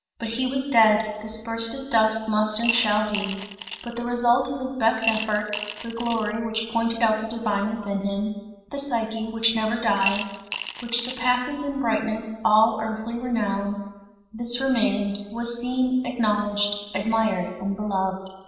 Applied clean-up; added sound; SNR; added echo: none; Coin (dropping) / Glass; 8 dB; reverberation time 1.1 s.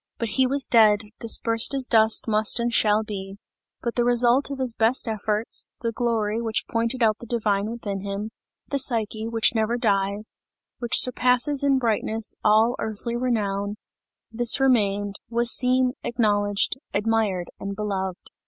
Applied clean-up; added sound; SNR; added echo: none; none; none; none.